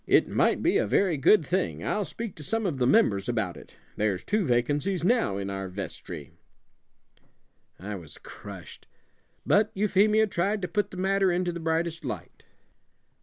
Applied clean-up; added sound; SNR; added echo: none; none; none; none.